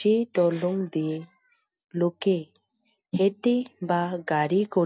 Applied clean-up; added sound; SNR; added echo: none; none; none; none.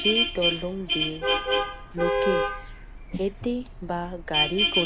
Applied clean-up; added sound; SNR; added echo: none; Vehicle horn, car horn, honking; -3 dB; none.